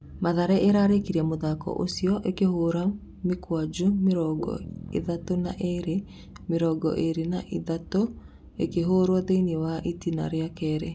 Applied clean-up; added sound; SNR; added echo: none; Bass guitar; 19 dB; none.